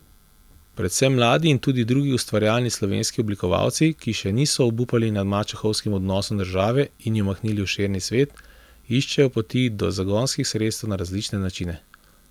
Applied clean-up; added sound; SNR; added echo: none; none; none; none.